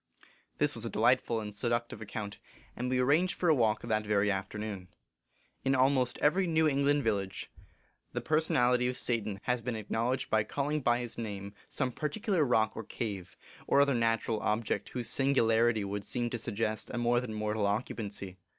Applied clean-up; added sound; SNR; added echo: none; none; none; none.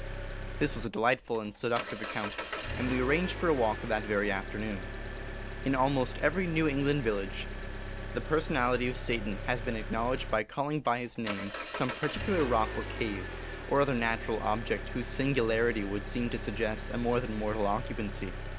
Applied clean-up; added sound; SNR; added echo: none; Engine; 6 dB; none.